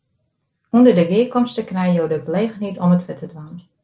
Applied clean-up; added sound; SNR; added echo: none; none; none; none.